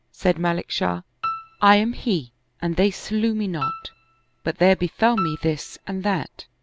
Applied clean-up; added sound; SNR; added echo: none; Piano; 11 dB; none.